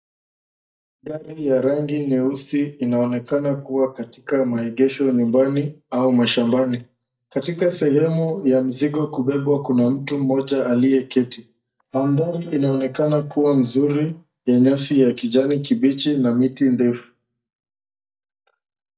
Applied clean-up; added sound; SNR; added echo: neural mask model DeepFilterNet 3.